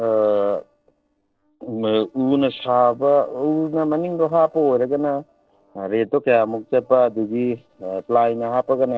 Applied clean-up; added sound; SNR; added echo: neural separator model SepFormer DNS4.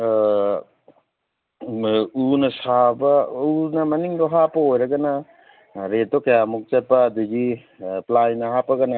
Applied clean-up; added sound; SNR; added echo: none; none; none; none.